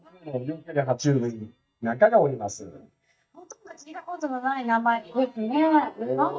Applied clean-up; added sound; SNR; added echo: neural mask model DeepFilterNet 3.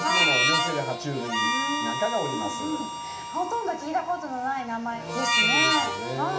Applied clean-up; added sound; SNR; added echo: none; Harmonica; -2 dB; reverberation time 0.6 s.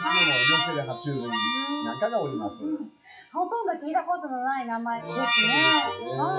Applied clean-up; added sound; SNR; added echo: classical method WPE with log-MMSE.